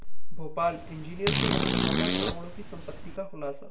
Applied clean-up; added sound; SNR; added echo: none; Fart; 0 dB; reverberation time 0.4 s.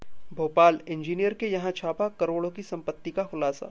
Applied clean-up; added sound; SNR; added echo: none; none; none; none.